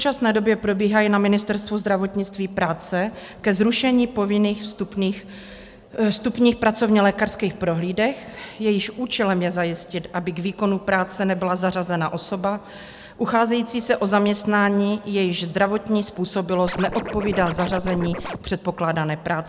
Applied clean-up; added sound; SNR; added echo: none; Scratching (performance technique); 8 dB; none.